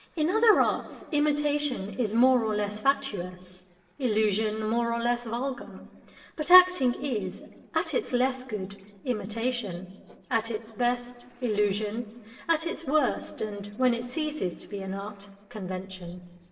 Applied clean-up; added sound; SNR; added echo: neural separator model SepFormer DNS4.